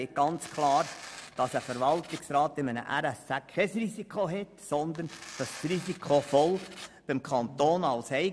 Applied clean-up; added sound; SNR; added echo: none; Tearing; 15 dB; none.